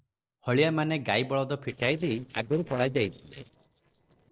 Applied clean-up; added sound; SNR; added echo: neural separator model SepFormer DNS4.